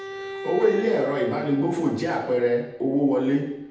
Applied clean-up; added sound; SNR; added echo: none; Bowed string instrument; 15 dB; reverberation time 0.8 s.